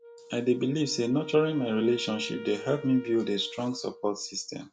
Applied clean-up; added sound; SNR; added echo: none; Wind instrument, woodwind instrument; 15 dB; none.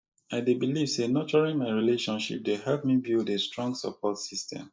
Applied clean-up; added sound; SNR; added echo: neural mask model Resemble Enhance denoiser.